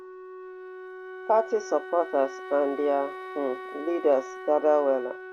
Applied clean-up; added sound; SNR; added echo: none; Wind instrument, woodwind instrument; 12 dB; none.